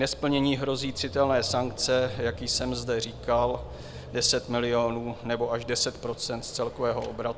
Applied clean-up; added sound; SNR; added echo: none; Mechanisms / Bicycle; 14 dB; none.